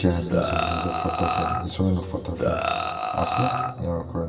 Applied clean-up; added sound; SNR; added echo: none; Burping, eructation; 0 dB; reverberation time 2.4 s.